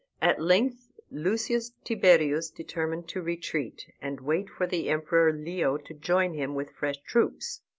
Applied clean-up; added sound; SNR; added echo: none; none; none; none.